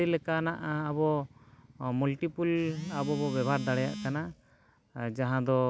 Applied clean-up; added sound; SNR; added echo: none; none; none; none.